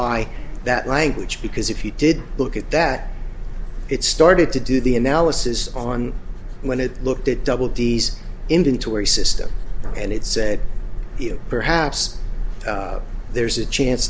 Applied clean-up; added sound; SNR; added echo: none; none; none; none.